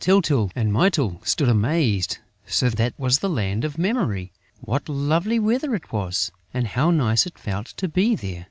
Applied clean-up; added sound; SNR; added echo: none; none; none; none.